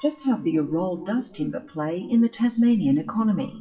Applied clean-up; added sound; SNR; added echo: classical method WPE with log-MMSE.